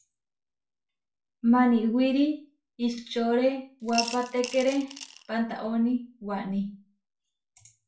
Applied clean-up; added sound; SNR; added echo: none; Coin (dropping) / Glass; 10 dB; reverberation time 0.3 s.